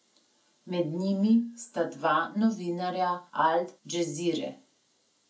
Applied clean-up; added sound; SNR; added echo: none; none; none; none.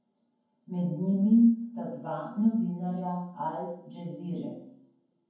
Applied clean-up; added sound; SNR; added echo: none; none; none; reverberation time 0.9 s.